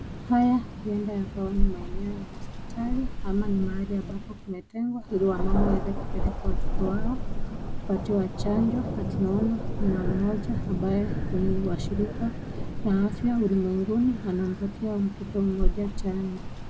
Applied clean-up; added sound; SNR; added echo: none; Thunder; 0 dB; none.